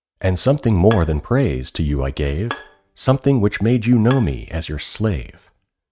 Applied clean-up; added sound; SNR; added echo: neural mask model RNNoise.